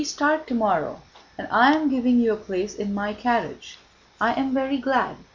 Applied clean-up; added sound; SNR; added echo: none; none; none; none.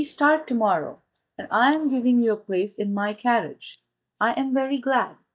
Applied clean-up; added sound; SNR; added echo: neural mask model DeepFilterNet 3.